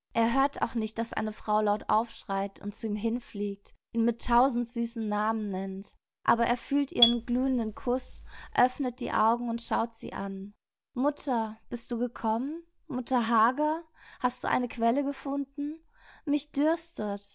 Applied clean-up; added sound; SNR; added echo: none; Marimba, xylophone; 2 dB; none.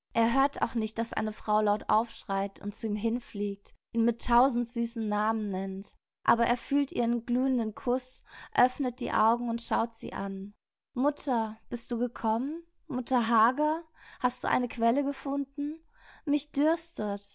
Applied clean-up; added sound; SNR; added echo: none; none; none; none.